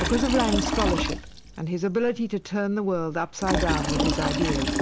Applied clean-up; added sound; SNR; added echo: none; Liquid; 1 dB; none.